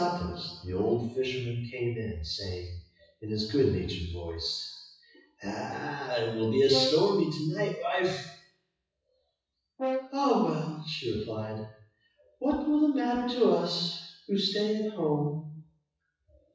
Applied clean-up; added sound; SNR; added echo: classical method WPE with log-MMSE.